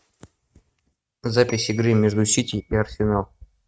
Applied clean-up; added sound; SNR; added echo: neural mask model RNNoise.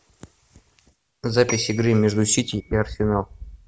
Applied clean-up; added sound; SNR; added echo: none; Bell / Telephone; 15 dB; none.